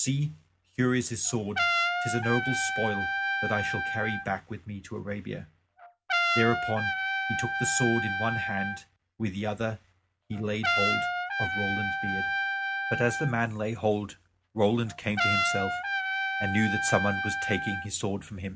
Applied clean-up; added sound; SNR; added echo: none; Trumpet; 0 dB; none.